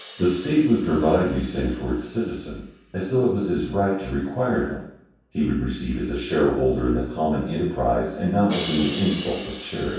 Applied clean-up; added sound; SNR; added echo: none; Crash cymbal; 16 dB; reverberation time 0.7 s.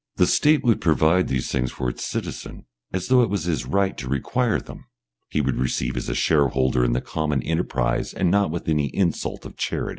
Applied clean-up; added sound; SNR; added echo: none; none; none; none.